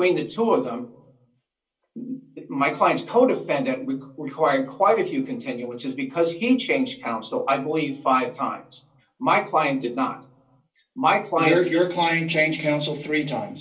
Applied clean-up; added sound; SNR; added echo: none; none; none; reverberation time 0.3 s.